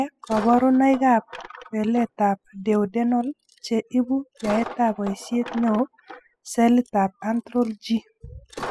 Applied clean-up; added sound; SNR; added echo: classical method spectral subtraction.